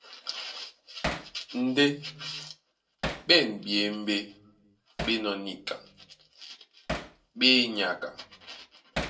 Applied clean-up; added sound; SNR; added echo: none; Hammer; 11 dB; reverberation time 0.2 s.